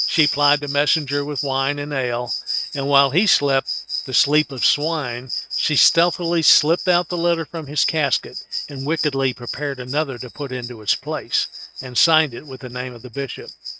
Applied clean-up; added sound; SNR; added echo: neural mask model RNNoise.